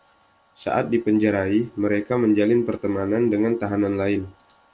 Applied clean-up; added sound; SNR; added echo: none; none; none; none.